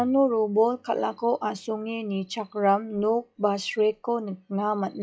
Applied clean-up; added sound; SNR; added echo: classical method log-MMSE.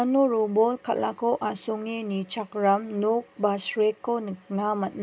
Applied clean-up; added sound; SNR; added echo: none; none; none; none.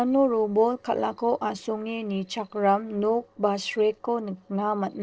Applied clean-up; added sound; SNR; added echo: neural separator model SepFormer DNS4.